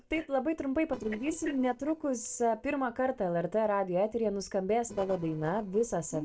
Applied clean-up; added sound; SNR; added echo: neural separator model SepFormer DNS4.